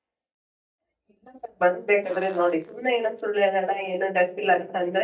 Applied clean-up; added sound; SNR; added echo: neural mask model DeepFilterNet 3.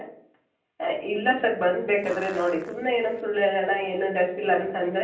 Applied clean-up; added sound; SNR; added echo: none; Fart; 17 dB; reverberation time 0.6 s.